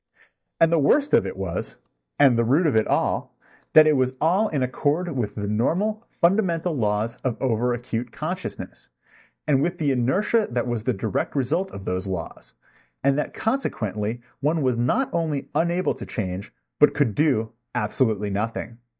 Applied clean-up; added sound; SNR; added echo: neural mask model DeepFilterNet 3.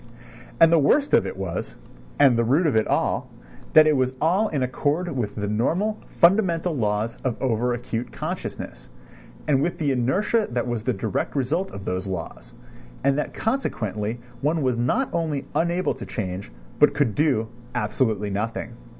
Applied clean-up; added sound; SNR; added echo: none; none; none; none.